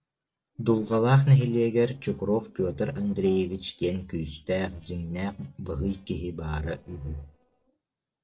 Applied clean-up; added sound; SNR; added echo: neural separator model SepFormer DNS4.